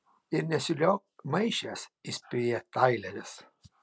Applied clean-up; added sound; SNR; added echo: none; none; none; none.